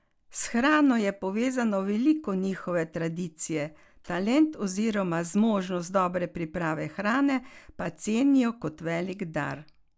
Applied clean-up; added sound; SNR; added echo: none; none; none; none.